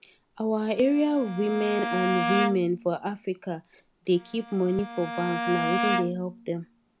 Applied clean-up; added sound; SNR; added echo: none; Bowed string instrument; 5 dB; none.